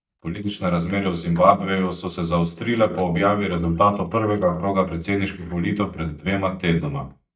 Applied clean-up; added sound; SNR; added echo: neural mask model DeepFilterNet 3.